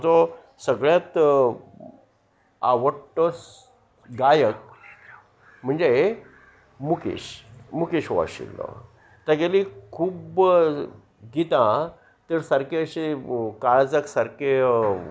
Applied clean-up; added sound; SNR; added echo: none; none; none; none.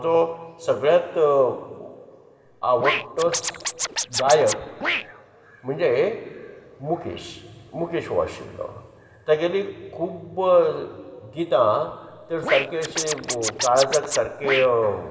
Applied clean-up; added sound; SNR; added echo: none; Scratching (performance technique); 5 dB; reverberation time 2.6 s.